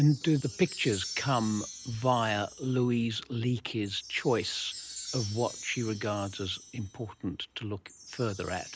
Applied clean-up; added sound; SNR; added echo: none; Wind chime; 14 dB; none.